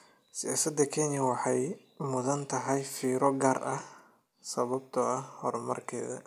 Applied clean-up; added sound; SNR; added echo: none; none; none; none.